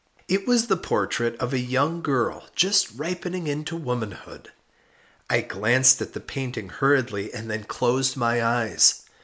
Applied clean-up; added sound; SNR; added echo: none; none; none; none.